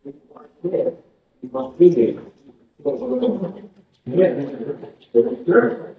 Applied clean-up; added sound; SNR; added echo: neural mask model DeepFilterNet 3.